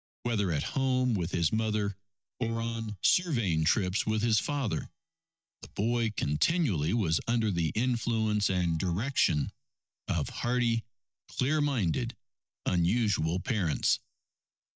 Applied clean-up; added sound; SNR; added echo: neural mask model DeepFilterNet 3.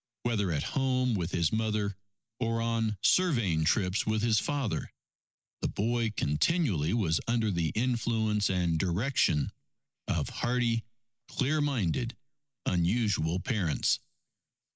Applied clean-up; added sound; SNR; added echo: neural mask model Resemble Enhance denoiser.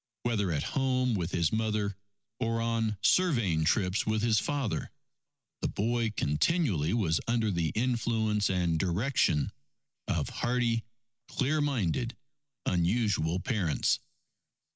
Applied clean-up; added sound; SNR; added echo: none; none; none; none.